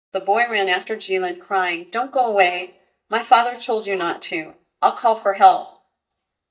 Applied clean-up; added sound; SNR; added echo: neural mask model DeepFilterNet 3.